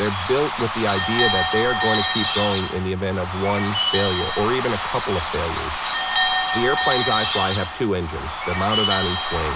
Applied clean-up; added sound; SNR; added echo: none; Bird / Bell; 0 dB; none.